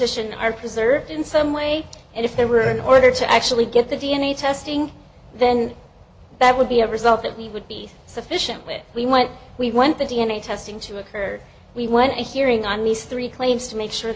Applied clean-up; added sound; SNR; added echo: none; none; none; none.